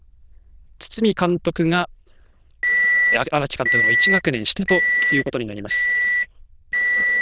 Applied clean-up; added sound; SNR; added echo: neural diffusion model UNIVERSE++.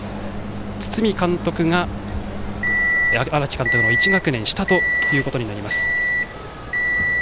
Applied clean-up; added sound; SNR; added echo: none; Microwave oven; 0 dB; none.